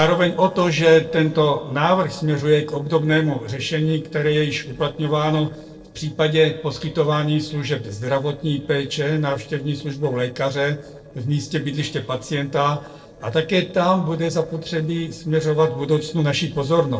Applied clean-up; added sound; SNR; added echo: neural separator model SepFormer DNS4.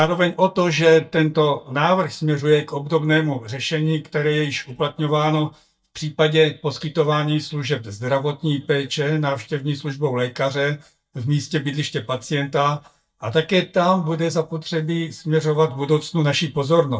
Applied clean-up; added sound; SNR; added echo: neural mask model DeepFilterNet 3.